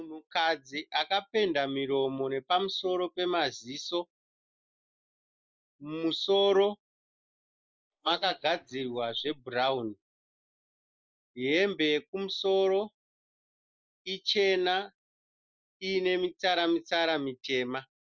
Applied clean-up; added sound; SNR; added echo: neural mask model Resemble Enhance denoiser.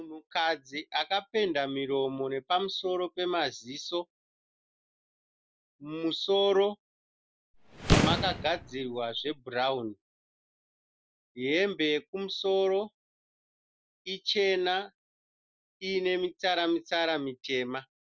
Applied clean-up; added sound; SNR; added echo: none; Boom; -2 dB; none.